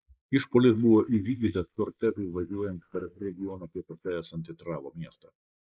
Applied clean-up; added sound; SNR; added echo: neural mask model Resemble Enhance denoiser.